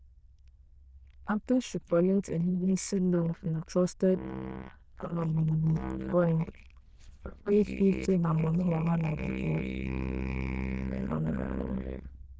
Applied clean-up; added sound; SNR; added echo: neural diffusion model UNIVERSE++.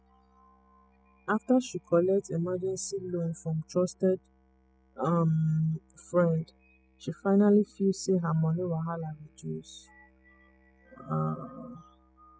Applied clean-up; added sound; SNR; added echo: classical method spectral subtraction.